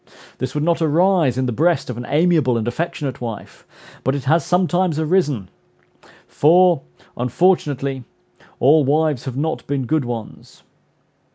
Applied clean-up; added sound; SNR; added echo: none; none; none; none.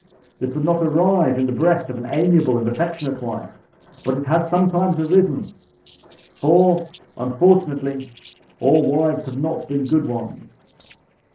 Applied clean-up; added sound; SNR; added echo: neural separator model SepFormer DNS4.